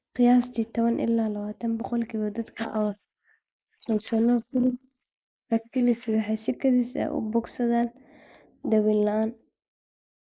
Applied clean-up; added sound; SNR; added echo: neural mask model Resemble Enhance denoiser.